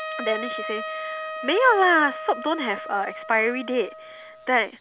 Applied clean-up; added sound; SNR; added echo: none; Trumpet; 10 dB; none.